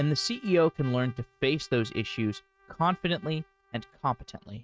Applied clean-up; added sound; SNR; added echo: neural mask model RNNoise.